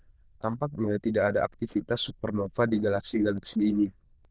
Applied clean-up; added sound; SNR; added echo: neural diffusion model UNIVERSE++.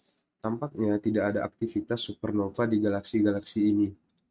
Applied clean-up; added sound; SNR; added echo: neural mask model RNNoise.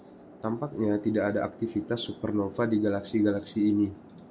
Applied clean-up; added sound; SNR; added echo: none; Chatter / Traffic noise, roadway noise / Train; 19 dB; none.